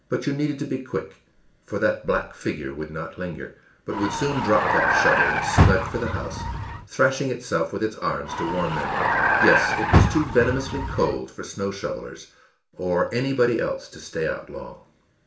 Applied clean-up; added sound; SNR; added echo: none; Vehicle; -4 dB; reverberation time 0.4 s.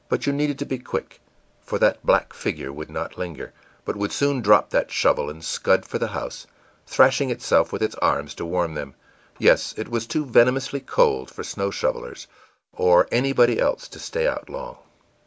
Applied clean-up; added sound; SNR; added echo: none; none; none; none.